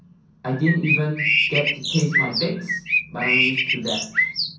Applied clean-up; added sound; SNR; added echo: none; Bird; -3 dB; reverberation time 0.6 s.